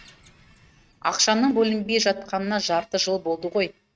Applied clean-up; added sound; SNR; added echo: neural mask model RNNoise.